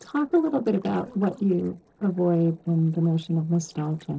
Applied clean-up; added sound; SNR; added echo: neural separator model SepFormer DNS4.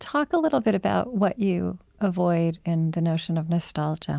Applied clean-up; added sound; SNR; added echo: none; none; none; none.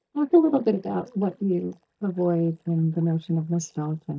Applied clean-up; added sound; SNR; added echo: neural mask model DeepFilterNet 3.